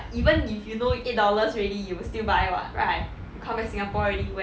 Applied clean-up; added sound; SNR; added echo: none; none; none; none.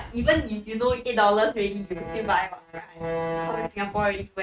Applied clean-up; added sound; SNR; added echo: neural mask model RNNoise.